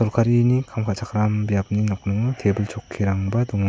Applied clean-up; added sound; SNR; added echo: none; none; none; none.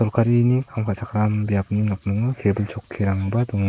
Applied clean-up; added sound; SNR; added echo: neural mask model Resemble Enhance denoiser.